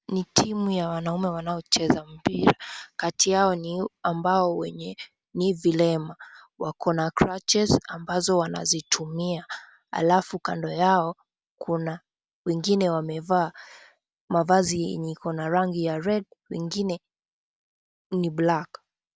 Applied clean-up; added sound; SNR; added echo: none; none; none; none.